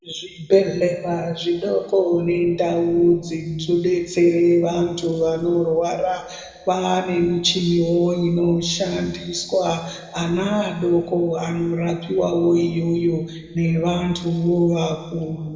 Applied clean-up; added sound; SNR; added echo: none; none; none; reverberation time 1.4 s.